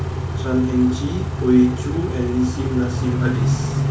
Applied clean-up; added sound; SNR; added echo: none; Idling / Accelerating, revving, vroom / Car; 1 dB; reverberation time 0.1 s.